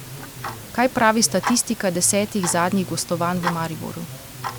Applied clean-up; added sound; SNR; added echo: none; Tick-tock; 10 dB; none.